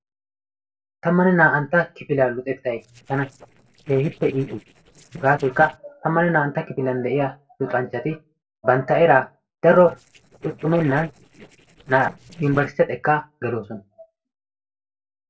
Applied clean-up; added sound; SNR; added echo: neural separator model SepFormer DNS4.